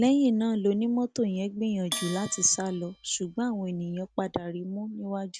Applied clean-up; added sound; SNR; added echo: none; Bell; 14 dB; none.